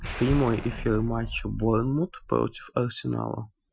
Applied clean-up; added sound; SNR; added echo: classical method Wiener filter.